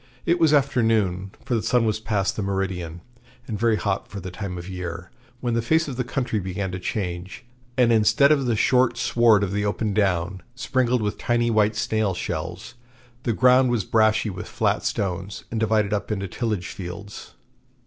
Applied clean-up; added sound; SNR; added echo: none; none; none; none.